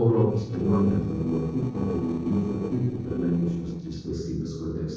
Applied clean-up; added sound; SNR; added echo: neural separator model SepFormer DNS4.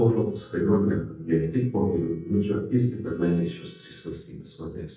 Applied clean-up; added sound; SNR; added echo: neural mask model DeepFilterNet 3.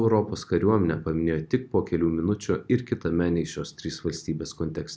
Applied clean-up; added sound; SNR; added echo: none; none; none; none.